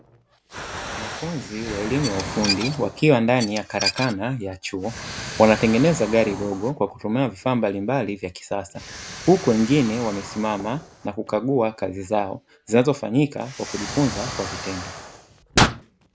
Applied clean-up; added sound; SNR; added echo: none; Dishes, pots, and pans / Glass + Explosion; 8 dB; none.